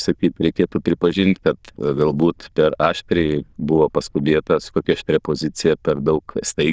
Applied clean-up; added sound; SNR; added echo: neural diffusion model UNIVERSE++.